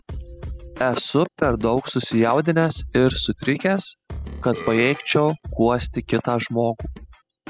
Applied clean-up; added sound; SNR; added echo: classical method spectral subtraction.